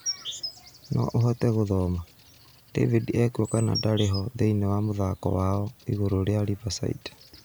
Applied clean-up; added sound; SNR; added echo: none; Insect; 16 dB; none.